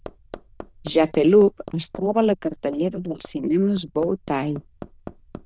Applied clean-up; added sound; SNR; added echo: neural diffusion model UNIVERSE++.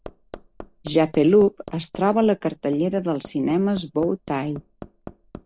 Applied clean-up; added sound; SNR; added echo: none; Hammer; 19 dB; none.